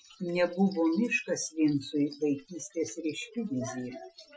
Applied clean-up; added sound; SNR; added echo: classical method Wiener filter.